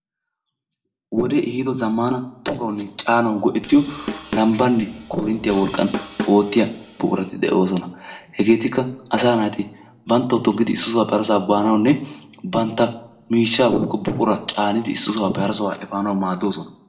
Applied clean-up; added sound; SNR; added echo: neural separator model SepFormer DNS4.